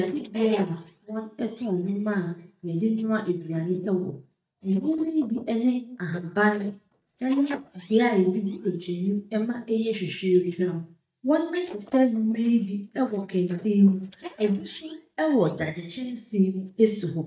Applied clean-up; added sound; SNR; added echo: neural mask model DeepFilterNet 3.